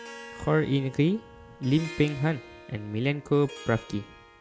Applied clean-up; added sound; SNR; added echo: none; Harp; 17 dB; none.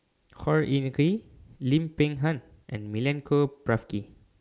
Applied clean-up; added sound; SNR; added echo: none; none; none; none.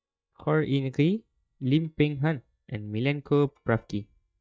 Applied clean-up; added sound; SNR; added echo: neural mask model DeepFilterNet 3.